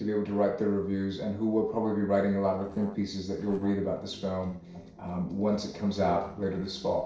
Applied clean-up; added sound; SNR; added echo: neural separator model SepFormer DNS4.